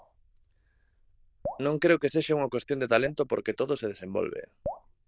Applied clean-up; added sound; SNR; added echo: neural diffusion model UNIVERSE++.